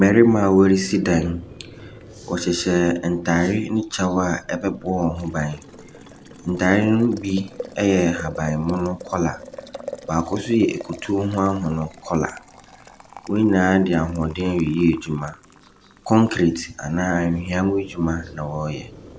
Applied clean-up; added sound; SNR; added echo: none; Boiling; 19 dB; none.